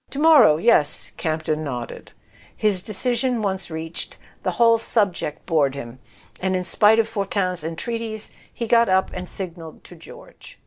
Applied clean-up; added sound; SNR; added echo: none; none; none; none.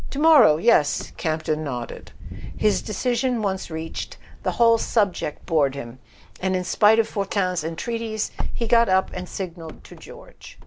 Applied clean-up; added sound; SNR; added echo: none; Wind / Car; 7 dB; none.